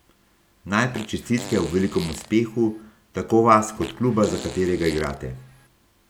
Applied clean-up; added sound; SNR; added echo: none; Fart; 16 dB; none.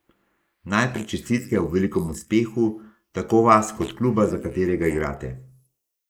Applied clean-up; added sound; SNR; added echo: neural mask model Resemble Enhance denoiser.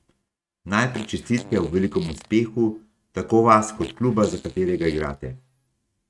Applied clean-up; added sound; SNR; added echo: neural mask model RNNoise.